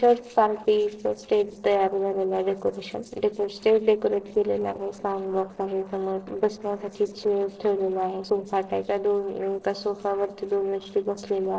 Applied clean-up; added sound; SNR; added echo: neural separator model SepFormer DNS4.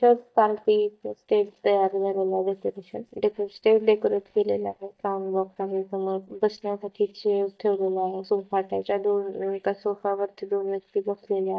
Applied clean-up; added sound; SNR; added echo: neural mask model DeepFilterNet 3.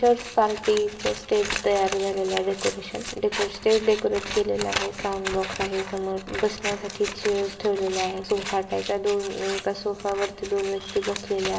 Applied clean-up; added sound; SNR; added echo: none; Scissors; 9 dB; reverberation time 2.2 s.